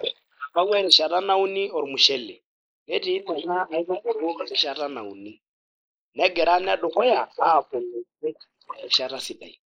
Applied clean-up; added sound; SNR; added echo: neural mask model Resemble Enhance denoiser.